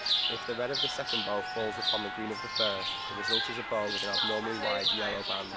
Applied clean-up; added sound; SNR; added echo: none; Chirp, tweet; -4 dB; none.